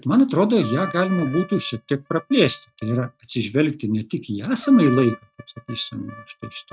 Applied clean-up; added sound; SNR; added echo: neural mask model RNNoise.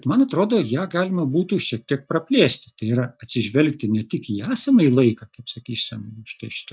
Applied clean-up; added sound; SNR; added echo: neural mask model DeepFilterNet 3.